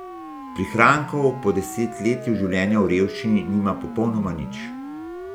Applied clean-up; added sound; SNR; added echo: none; Siren; 12 dB; none.